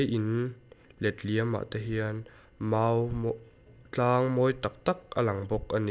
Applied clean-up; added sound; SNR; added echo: none; none; none; none.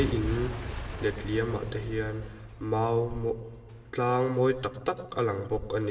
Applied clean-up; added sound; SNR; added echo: none; Shatter / Crushing / Boom; 10 dB; reverberation time 2.1 s.